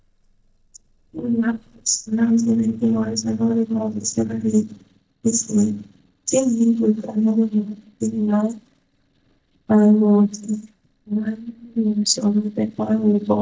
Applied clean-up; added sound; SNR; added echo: neural mask model DeepFilterNet 3.